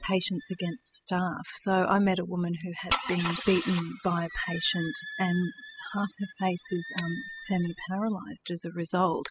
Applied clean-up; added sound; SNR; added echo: classical method spectral subtraction.